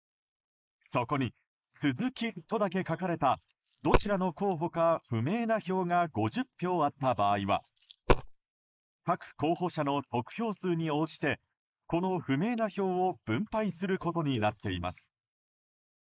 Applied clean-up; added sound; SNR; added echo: neural mask model Resemble Enhance denoiser.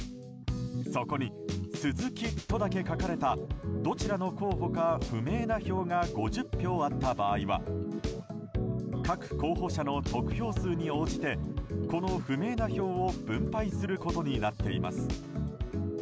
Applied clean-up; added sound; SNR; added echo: none; none; none; none.